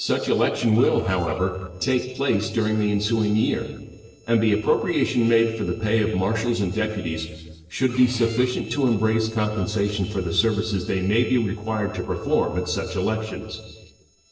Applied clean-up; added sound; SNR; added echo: neural separator model SepFormer DNS4.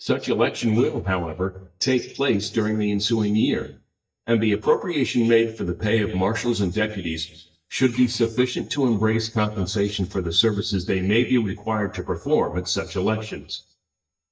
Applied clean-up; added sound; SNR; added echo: neural mask model DeepFilterNet 3.